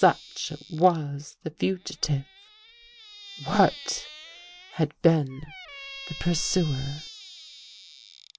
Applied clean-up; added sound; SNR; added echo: none; Squeak; 17 dB; none.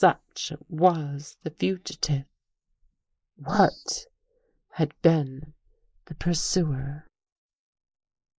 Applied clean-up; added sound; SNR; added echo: neural mask model Resemble Enhance denoiser.